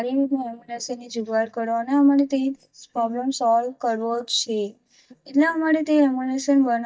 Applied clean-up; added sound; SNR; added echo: neural mask model DeepFilterNet 3.